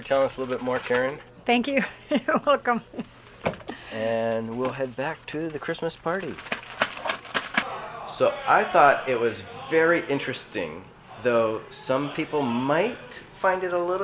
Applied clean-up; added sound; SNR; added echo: none; none; none; none.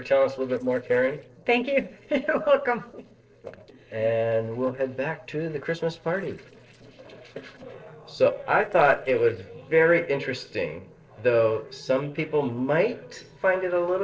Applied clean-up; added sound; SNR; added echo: neural separator model SepFormer DNS4.